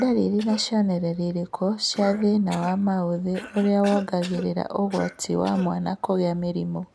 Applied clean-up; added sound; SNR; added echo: none; Cough; 18 dB; none.